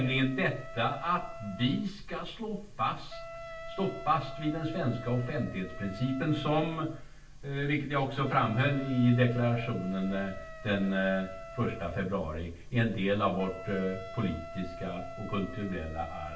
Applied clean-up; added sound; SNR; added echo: none; Wind instrument, woodwind instrument; 14 dB; reverberation time 0.3 s.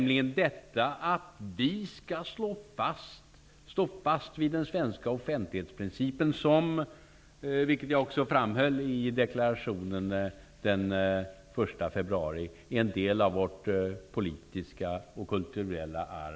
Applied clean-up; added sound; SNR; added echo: none; none; none; none.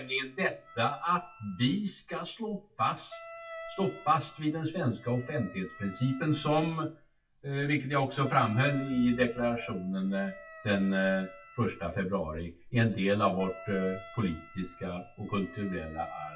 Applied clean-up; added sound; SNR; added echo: classical method WPE with log-MMSE.